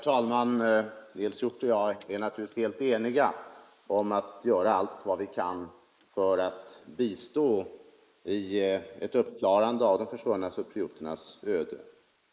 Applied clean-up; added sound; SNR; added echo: neural mask model Resemble Enhance denoiser.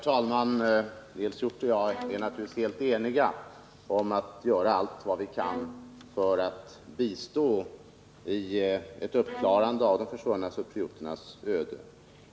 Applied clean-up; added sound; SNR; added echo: none; Bowed string instrument; 16 dB; none.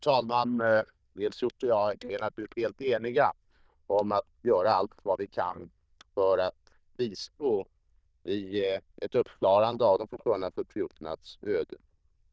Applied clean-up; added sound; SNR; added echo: neural diffusion model UNIVERSE++.